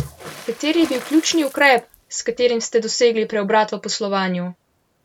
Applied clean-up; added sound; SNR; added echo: none; Water / Splash, splatter; 19 dB; none.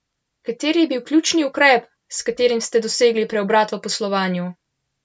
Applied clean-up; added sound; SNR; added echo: none; none; none; none.